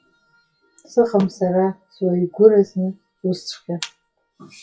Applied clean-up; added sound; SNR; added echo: classical method WPE with log-MMSE.